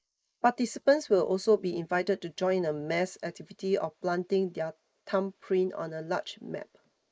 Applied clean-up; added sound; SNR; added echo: neural mask model Resemble Enhance denoiser.